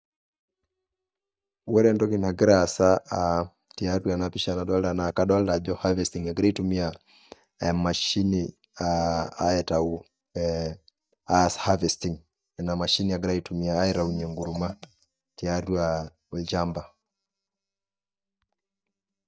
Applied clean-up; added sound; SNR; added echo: neural mask model DeepFilterNet 3.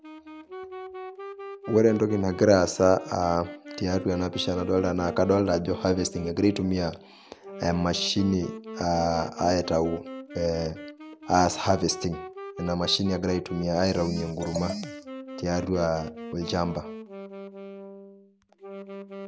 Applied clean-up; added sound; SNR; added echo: none; Wind instrument, woodwind instrument; 13 dB; none.